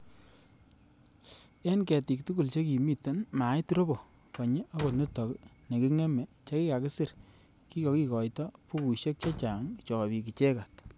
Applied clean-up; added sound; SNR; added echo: none; Slam; 15 dB; none.